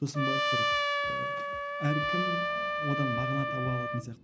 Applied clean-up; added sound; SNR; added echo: none; Trumpet; -4 dB; none.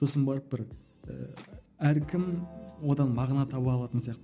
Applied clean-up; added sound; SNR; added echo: none; none; none; none.